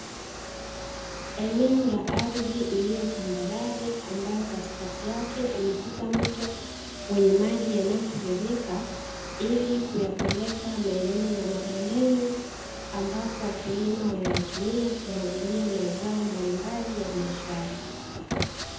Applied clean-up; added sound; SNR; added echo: none; Car; 6 dB; reverberation time 0.8 s.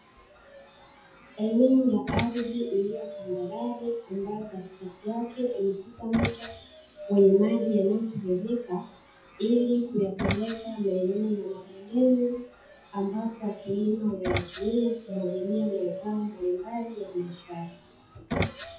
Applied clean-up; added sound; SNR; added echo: classical method WPE with log-MMSE.